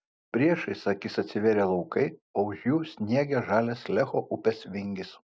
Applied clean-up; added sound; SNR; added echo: none; none; none; none.